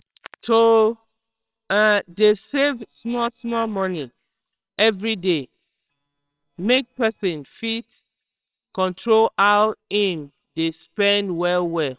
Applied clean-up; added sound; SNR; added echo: neural separator model SepFormer WHAMR!.